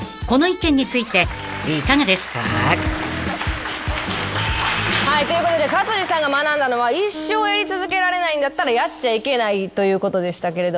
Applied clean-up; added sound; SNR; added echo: none; Acoustic guitar; 17 dB; none.